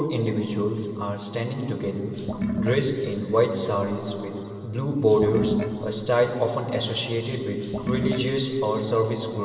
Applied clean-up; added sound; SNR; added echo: none; Sink (filling or washing) / Water; 6 dB; reverberation time 2.8 s.